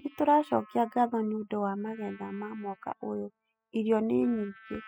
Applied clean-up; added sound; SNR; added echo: classical method spectral subtraction.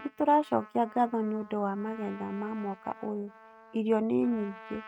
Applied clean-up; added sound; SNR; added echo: neural mask model RNNoise.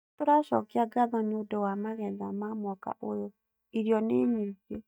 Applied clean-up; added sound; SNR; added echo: neural mask model DeepFilterNet 3.